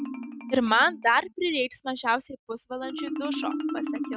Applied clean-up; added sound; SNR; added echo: none; Marimba, xylophone; 7 dB; none.